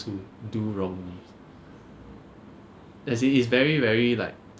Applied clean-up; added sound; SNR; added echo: none; none; none; none.